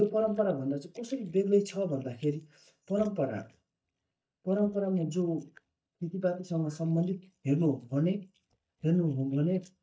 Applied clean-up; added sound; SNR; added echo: neural mask model DeepFilterNet 3.